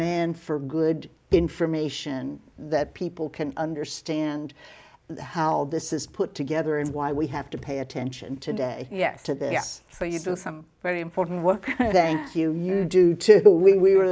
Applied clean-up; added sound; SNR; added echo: none; none; none; none.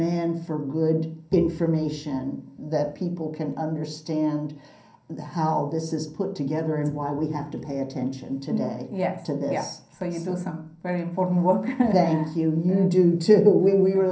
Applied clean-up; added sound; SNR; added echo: none; none; none; reverberation time 0.6 s.